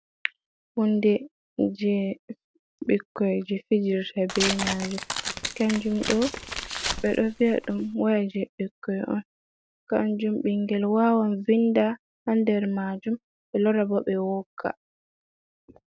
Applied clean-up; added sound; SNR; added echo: none; Tearing; 6 dB; none.